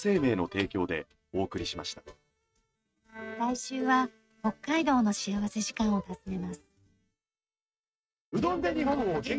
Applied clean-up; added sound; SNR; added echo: neural mask model RNNoise.